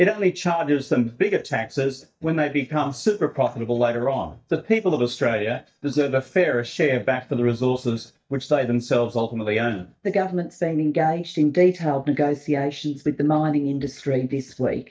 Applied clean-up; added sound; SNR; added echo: neural mask model DeepFilterNet 3.